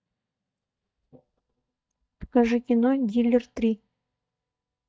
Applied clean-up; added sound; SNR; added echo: neural mask model DeepFilterNet 3.